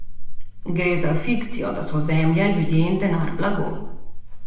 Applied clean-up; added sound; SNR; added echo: none; none; none; reverberation time 0.7 s.